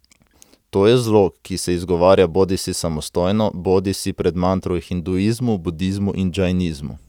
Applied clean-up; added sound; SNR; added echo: none; none; none; none.